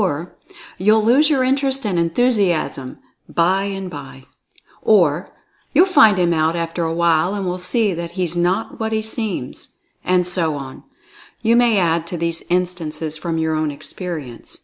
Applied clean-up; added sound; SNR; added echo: none; none; none; none.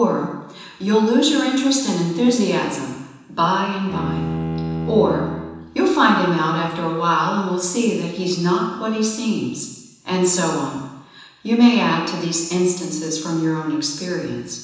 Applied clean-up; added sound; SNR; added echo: none; Bowed string instrument; 8 dB; reverberation time 1.1 s.